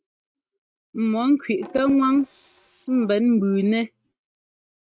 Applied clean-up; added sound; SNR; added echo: neural mask model RNNoise.